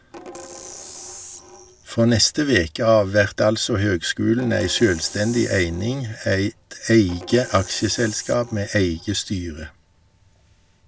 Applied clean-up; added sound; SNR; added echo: none; Percussion; 17 dB; none.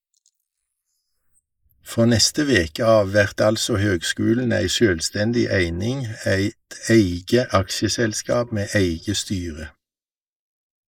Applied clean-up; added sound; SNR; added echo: neural mask model Resemble Enhance denoiser.